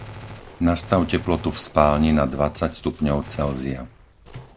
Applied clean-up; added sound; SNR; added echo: none; Gunshot, gunfire; 17 dB; none.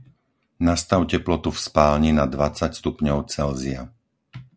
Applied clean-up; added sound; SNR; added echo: none; none; none; none.